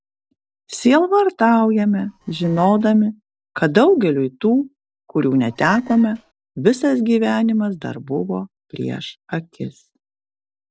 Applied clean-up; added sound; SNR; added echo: neural separator model SepFormer DNS4.